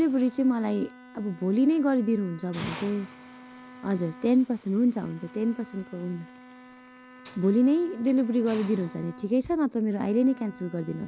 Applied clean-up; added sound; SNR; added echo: none; Bowed string instrument + Hiss; 19 dB; none.